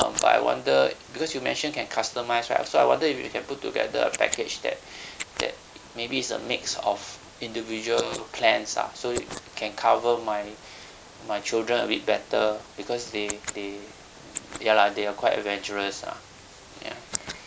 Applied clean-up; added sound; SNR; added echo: neural mask model Resemble Enhance denoiser.